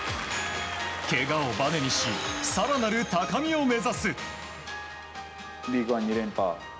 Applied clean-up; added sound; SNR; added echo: none; none; none; none.